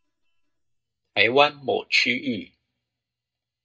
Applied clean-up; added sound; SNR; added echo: neural mask model DeepFilterNet 3.